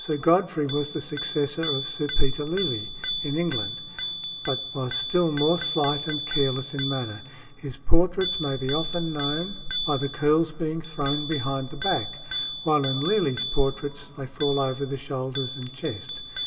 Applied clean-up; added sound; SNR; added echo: none; Bicycle bell; 7 dB; reverberation time 2.2 s.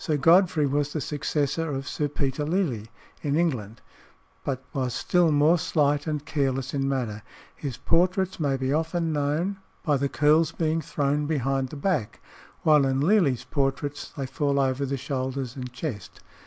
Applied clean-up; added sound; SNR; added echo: none; none; none; none.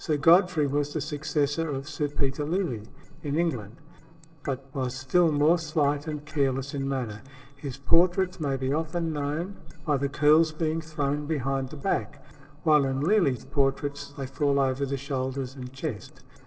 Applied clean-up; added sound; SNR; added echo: neural separator model SepFormer DNS4.